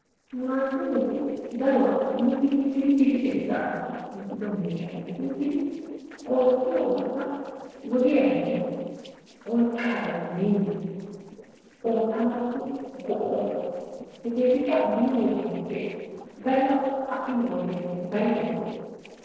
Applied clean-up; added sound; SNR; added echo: neural separator model SepFormer DNS4.